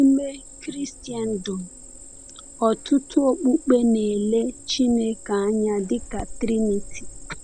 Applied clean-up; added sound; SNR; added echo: none; Cricket; 15 dB; none.